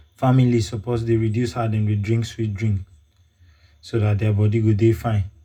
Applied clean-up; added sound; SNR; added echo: none; none; none; reverberation time 0.2 s.